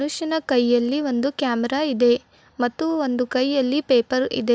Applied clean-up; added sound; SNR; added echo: none; none; none; none.